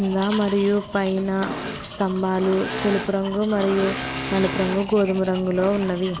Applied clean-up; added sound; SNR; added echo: none; Domestic sounds, home sounds + Engine / Mechanisms; 9 dB; none.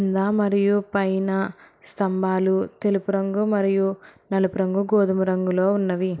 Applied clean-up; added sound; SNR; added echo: none; none; none; none.